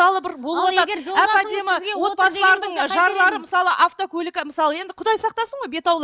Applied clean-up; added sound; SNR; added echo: none; none; none; none.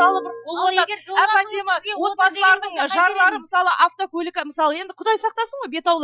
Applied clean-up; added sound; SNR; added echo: classical method Wiener filter.